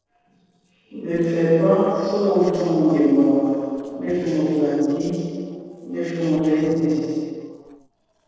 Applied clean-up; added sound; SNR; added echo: neural separator model SepFormer DNS4.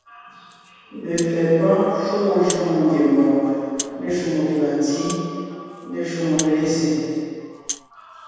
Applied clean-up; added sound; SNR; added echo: none; Rattle (instrument); 17 dB; reverberation time 2.1 s.